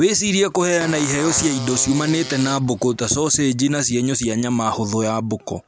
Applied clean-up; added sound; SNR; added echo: none; Fart; 14 dB; none.